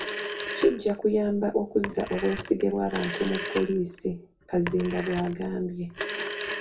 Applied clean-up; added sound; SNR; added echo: none; Telephone; 8 dB; reverberation time 0.2 s.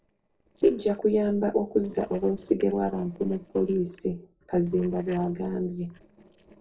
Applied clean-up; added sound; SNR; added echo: neural separator model SepFormer DNS4.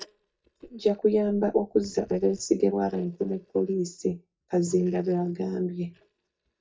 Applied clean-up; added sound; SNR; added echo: neural mask model DeepFilterNet 3.